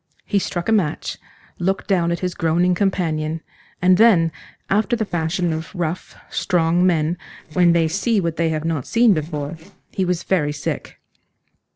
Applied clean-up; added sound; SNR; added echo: neural separator model SepFormer DNS4.